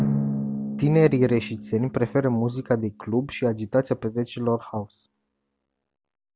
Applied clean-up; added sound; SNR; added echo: none; Drum; 8 dB; none.